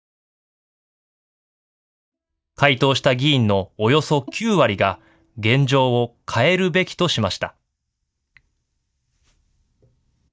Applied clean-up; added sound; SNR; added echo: neural mask model DeepFilterNet 3.